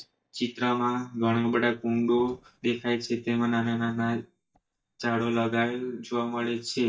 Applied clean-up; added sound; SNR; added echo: neural mask model DeepFilterNet 3.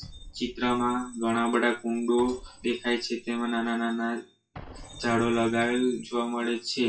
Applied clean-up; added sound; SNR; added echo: classical method WPE with log-MMSE.